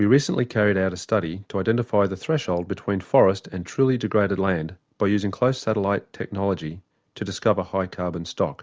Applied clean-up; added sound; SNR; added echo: none; none; none; none.